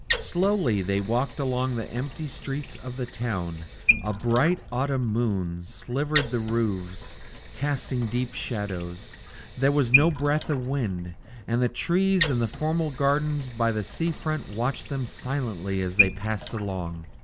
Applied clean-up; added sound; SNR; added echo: none; Sink (filling or washing) / Water; 5 dB; none.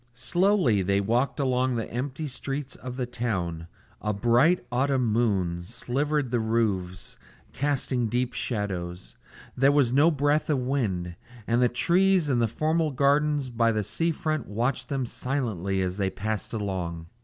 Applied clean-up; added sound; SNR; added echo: none; none; none; none.